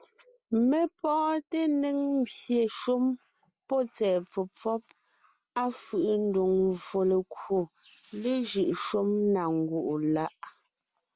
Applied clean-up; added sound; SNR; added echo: none; none; none; none.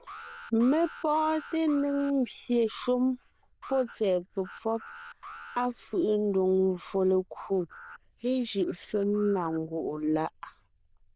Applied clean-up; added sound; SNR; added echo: neural diffusion model UNIVERSE++.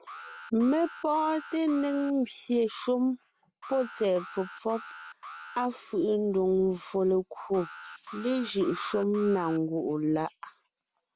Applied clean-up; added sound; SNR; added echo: none; Alarm; 18 dB; none.